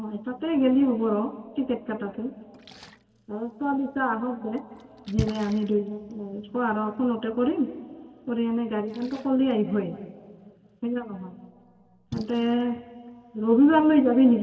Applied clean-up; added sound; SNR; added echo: none; Splash, splatter; 18 dB; reverberation time 1.8 s.